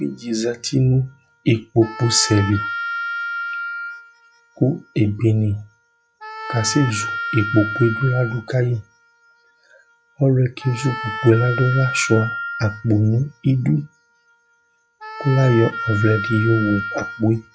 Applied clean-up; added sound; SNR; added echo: classical method log-MMSE.